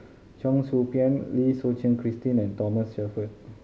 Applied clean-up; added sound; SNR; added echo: none; none; none; none.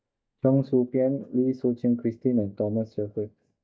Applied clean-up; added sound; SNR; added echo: neural mask model DeepFilterNet 3.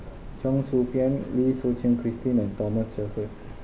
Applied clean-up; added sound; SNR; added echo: none; Train; 14 dB; reverberation time 0.3 s.